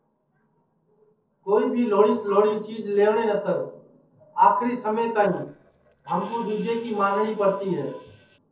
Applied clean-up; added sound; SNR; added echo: neural separator model SepFormer DNS4.